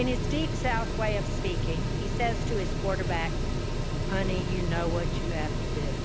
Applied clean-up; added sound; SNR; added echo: none; Mechanical fan; -5 dB; none.